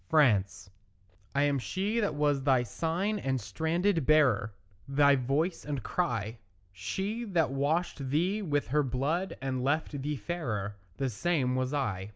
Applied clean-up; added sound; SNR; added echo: none; none; none; none.